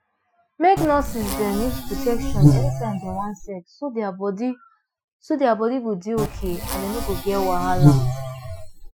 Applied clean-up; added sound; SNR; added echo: classical method Wiener filter.